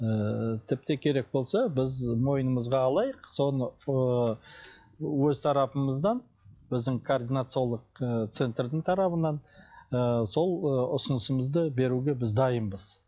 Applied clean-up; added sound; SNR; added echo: classical method log-MMSE.